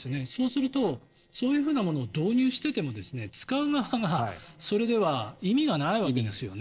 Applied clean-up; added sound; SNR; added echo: neural separator model SepFormer DNS4.